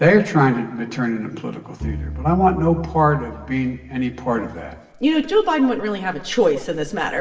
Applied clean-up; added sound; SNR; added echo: none; Bowed string instrument; 12 dB; reverberation time 1.0 s.